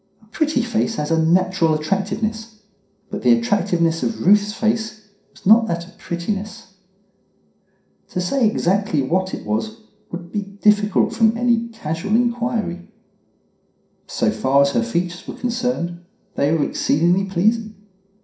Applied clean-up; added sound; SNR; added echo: none; none; none; reverberation time 0.5 s.